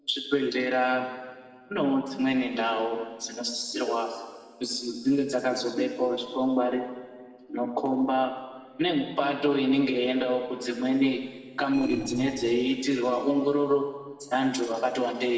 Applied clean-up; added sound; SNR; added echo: neural separator model SepFormer DNS4.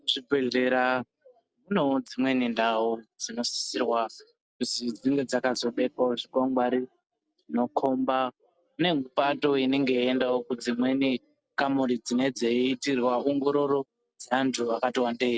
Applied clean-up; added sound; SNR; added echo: none; none; none; none.